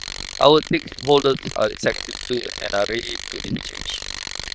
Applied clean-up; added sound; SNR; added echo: neural diffusion model UNIVERSE++.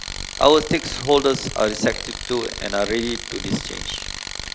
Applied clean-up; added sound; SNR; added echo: none; Tools; 9 dB; none.